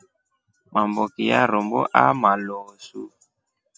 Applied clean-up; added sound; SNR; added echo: none; none; none; none.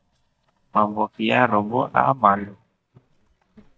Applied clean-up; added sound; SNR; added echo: neural mask model DeepFilterNet 3.